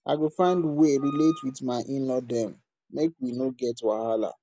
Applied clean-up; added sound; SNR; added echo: none; Wind instrument, woodwind instrument; 17 dB; none.